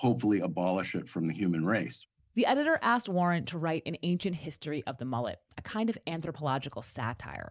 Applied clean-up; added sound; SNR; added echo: none; none; none; none.